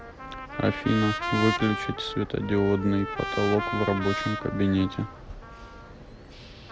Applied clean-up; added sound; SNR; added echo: none; Trumpet; 7 dB; none.